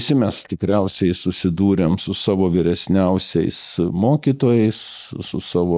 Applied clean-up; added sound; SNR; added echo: neural mask model DeepFilterNet 3.